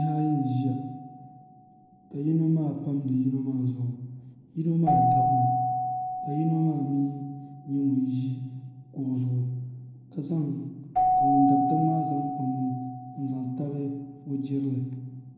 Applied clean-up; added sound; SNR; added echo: none; Keyboard (musical); 3 dB; reverberation time 0.7 s.